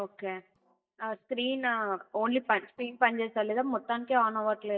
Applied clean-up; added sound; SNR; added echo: neural mask model DeepFilterNet 3.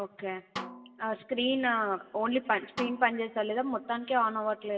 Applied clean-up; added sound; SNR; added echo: none; Snare drum; 15 dB; reverberation time 2.5 s.